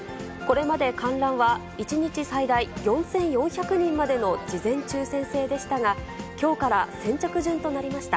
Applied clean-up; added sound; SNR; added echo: none; none; none; none.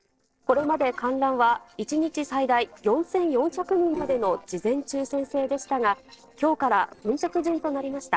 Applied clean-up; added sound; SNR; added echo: neural separator model SepFormer DNS4.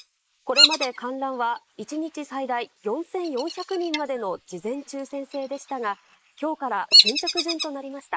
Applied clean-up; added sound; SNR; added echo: neural mask model Resemble Enhance denoiser.